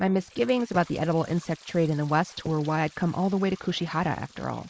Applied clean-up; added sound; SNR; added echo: neural mask model Resemble Enhance denoiser.